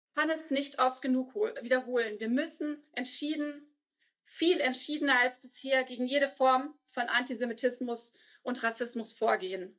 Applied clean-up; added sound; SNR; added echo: neural mask model DeepFilterNet 3.